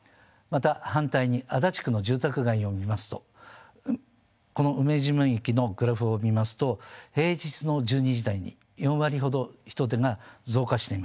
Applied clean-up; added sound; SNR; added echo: none; none; none; none.